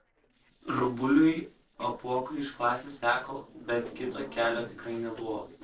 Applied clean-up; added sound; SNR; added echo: neural separator model SepFormer DNS4.